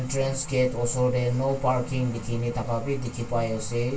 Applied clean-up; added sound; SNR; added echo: none; none; none; reverberation time 0.2 s.